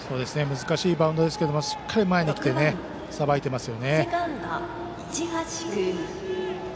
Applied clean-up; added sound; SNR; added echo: none; none; none; none.